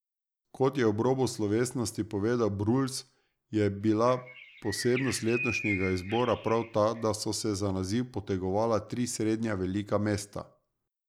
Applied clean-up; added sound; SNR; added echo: none; Bird; 10 dB; none.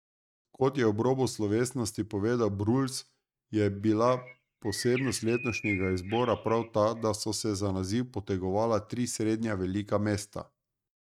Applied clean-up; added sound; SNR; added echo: neural mask model RNNoise.